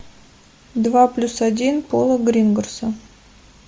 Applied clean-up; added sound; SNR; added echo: none; none; none; none.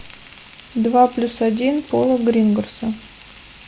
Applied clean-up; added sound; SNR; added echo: none; Frying (food); 18 dB; none.